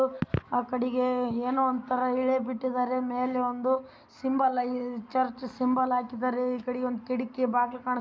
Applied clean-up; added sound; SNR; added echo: none; none; none; none.